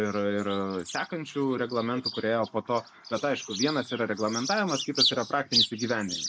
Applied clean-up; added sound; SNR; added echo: neural mask model Resemble Enhance denoiser.